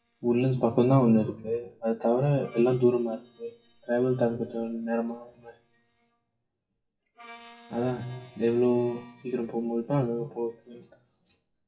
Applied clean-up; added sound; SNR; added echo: classical method WPE with log-MMSE.